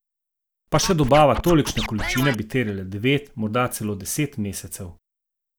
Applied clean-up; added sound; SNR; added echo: none; Scratching (performance technique); 5 dB; none.